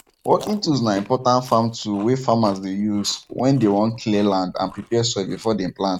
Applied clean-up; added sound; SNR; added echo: neural mask model RNNoise.